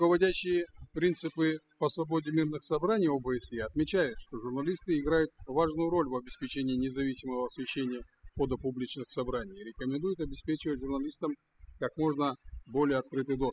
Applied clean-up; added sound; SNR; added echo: classical method spectral subtraction.